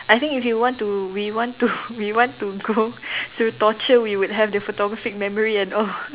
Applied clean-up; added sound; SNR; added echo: none; none; none; none.